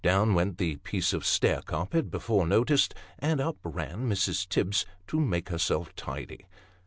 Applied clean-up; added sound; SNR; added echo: none; none; none; none.